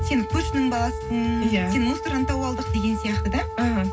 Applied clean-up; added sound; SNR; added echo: none; Wind instrument, woodwind instrument; 9 dB; reverberation time 0.4 s.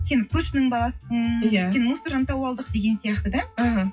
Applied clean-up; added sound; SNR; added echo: classical method WPE with log-MMSE.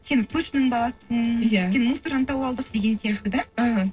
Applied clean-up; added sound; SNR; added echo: neural separator model SepFormer DNS4.